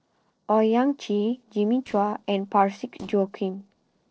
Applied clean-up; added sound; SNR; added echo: neural separator model SepFormer DNS4.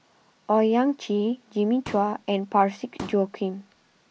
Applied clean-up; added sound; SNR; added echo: none; Explosion; 19 dB; none.